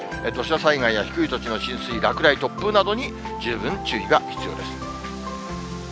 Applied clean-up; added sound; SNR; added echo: none; none; none; none.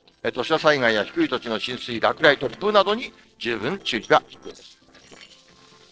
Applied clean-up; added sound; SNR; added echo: neural separator model SepFormer DNS4.